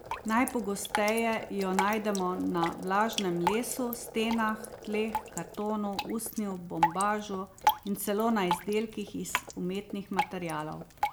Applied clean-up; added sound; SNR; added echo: none; Drip; 5 dB; none.